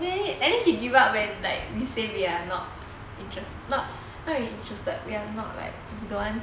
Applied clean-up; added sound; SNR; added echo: none; none; none; none.